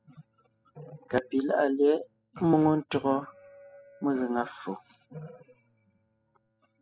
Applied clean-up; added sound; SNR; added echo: classical method spectral subtraction.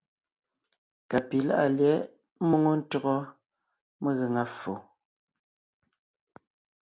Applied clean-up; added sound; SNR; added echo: none; none; none; none.